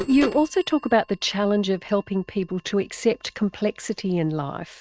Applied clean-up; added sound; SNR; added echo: neural mask model RNNoise.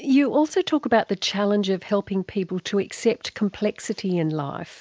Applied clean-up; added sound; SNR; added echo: none; none; none; none.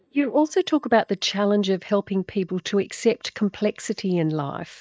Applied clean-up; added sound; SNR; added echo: neural mask model DeepFilterNet 3.